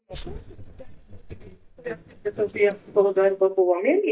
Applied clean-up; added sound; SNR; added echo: neural mask model DeepFilterNet 3.